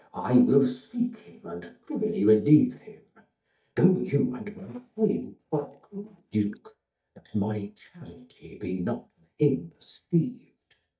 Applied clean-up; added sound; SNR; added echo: neural mask model DeepFilterNet 3.